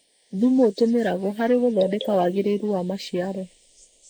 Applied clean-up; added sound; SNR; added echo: neural mask model Resemble Enhance denoiser.